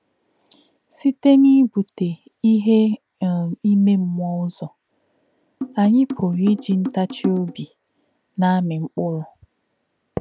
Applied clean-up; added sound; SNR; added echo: none; Drum; 11 dB; none.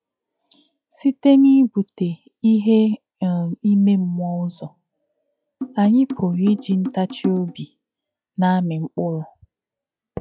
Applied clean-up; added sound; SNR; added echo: classical method log-MMSE.